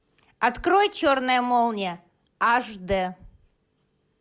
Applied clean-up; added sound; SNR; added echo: none; none; none; none.